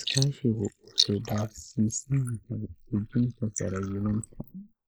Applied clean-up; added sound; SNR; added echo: neural mask model Resemble Enhance denoiser.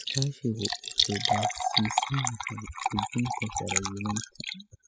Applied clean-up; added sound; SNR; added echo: classical method spectral subtraction.